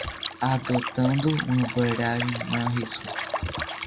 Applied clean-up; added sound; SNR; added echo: none; Liquid; 7 dB; none.